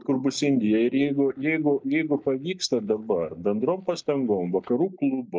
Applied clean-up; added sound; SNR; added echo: neural mask model DeepFilterNet 3.